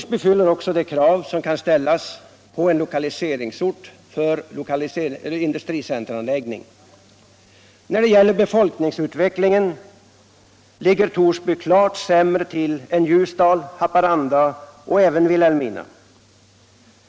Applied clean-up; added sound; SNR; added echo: none; none; none; none.